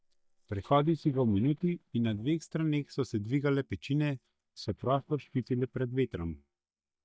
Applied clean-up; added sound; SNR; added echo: neural mask model DeepFilterNet 3.